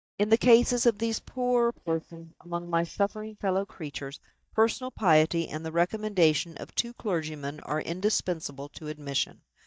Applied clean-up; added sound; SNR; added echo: neural mask model DeepFilterNet 3.